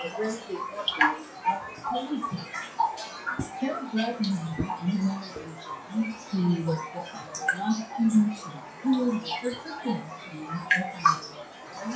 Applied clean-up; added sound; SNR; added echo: classical method WPE with log-MMSE.